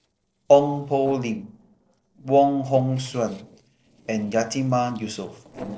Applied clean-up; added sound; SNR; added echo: neural separator model SepFormer DNS4.